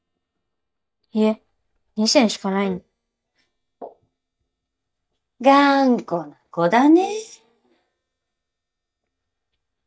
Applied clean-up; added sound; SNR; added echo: neural mask model DeepFilterNet 3.